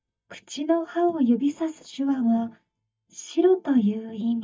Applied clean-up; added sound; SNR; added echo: neural mask model DeepFilterNet 3.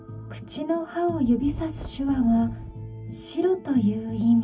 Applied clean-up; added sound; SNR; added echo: none; Wind; 13 dB; reverberation time 0.3 s.